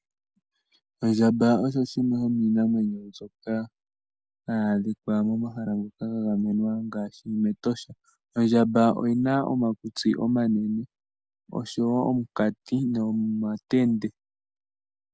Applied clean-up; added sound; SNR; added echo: none; none; none; none.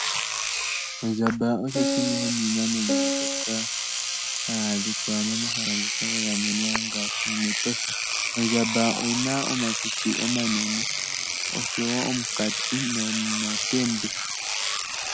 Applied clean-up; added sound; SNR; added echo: none; Engine / Domestic sounds, home sounds + Piano; -1 dB; none.